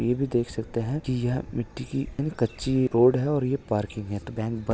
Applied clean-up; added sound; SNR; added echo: none; none; none; none.